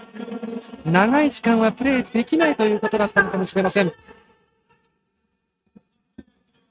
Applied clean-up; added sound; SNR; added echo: neural mask model RNNoise.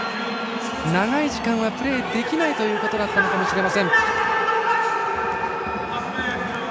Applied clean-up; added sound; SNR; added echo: none; Alarm; 15 dB; none.